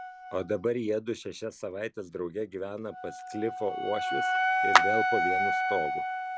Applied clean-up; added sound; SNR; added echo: none; Clapping + Wind instrument, woodwind instrument; -4 dB; none.